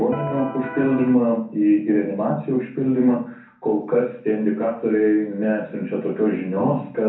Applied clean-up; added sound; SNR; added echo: none; Electric guitar; 10 dB; reverberation time 0.5 s.